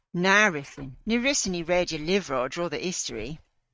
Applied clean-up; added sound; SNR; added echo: neural mask model RNNoise.